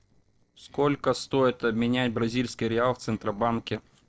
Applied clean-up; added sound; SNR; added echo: neural separator model SepFormer DNS4.